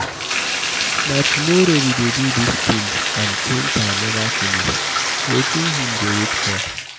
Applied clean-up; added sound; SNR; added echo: none; Bathtub (filling or washing); -2 dB; none.